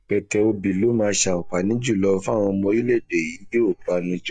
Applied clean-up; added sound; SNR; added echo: neural mask model DeepFilterNet 3.